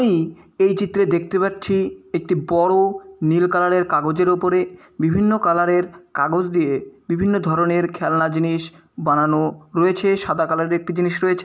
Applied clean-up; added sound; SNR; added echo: none; none; none; none.